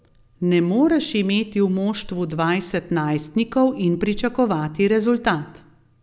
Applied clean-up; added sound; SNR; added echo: none; none; none; none.